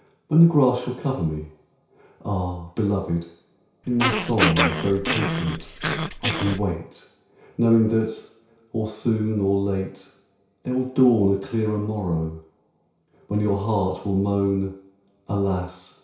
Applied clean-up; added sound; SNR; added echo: none; Growling; 1 dB; reverberation time 0.6 s.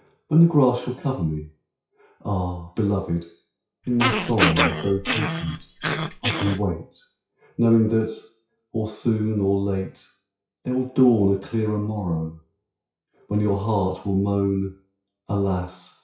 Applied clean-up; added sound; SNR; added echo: classical method WPE with log-MMSE.